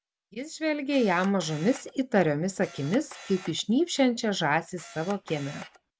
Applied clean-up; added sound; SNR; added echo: none; Camera; 18 dB; none.